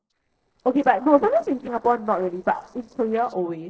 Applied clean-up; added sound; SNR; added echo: neural separator model SepFormer DNS4.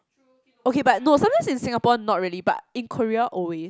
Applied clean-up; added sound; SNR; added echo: none; none; none; none.